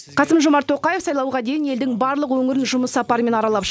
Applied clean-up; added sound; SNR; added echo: none; none; none; none.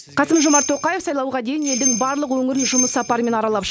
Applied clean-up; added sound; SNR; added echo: none; Bell; 4 dB; none.